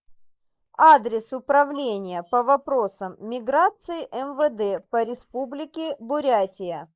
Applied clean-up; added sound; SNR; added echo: neural mask model Resemble Enhance denoiser.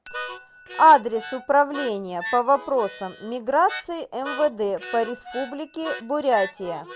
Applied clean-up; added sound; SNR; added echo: none; Chink, clink + Harmonica; 13 dB; none.